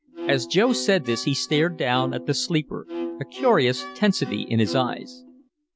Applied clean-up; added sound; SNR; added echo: none; Bowed string instrument; 10 dB; none.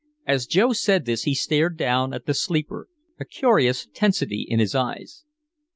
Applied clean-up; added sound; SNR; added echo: none; none; none; none.